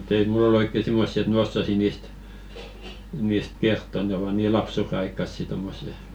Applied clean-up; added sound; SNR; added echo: none; none; none; none.